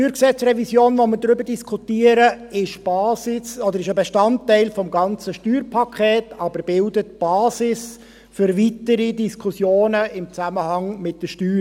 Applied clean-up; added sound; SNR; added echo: none; none; none; none.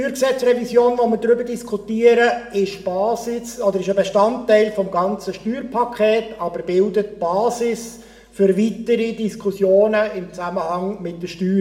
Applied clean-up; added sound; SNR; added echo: none; none; none; reverberation time 0.8 s.